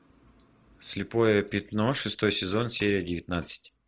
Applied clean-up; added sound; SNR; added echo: none; none; none; none.